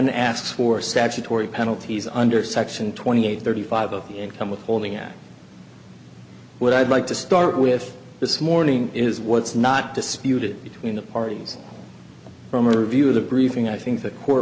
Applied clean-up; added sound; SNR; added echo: none; none; none; none.